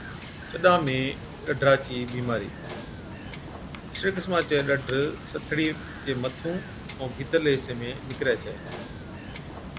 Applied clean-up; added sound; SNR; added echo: none; Wind / Boat, Water vehicle; 10 dB; none.